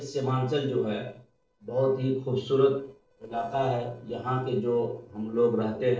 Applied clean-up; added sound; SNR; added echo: neural separator model SepFormer DNS4.